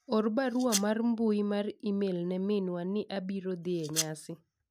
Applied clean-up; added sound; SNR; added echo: none; Domestic sounds, home sounds; 5 dB; none.